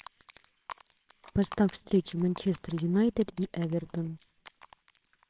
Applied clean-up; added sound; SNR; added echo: neural separator model SepFormer WHAMR!.